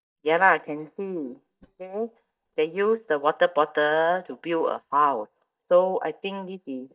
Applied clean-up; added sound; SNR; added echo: neural mask model DeepFilterNet 3.